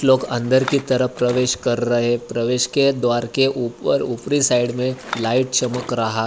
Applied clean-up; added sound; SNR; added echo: none; Bicycle; 18 dB; none.